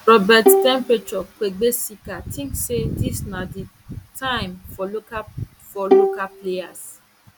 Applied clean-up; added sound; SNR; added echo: none; Bowed string instrument; -2 dB; none.